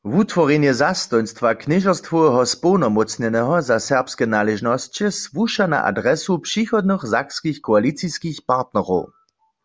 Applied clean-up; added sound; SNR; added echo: none; none; none; none.